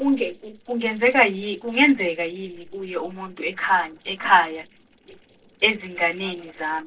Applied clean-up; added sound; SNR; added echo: neural separator model SepFormer DNS4.